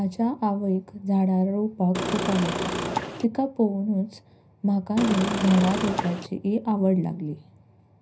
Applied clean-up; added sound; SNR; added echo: none; Engine / Car; 3 dB; reverberation time 0.4 s.